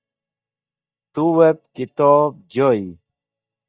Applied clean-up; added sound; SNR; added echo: neural mask model DeepFilterNet 3.